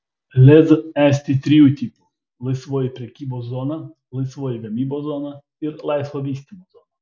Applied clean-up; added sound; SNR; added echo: none; none; none; none.